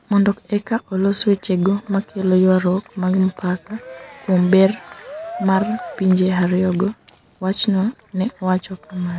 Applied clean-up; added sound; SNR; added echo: none; Cheering; 19 dB; none.